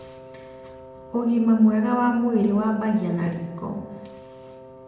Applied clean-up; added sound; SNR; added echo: none; Wind instrument, woodwind instrument; 19 dB; reverberation time 0.8 s.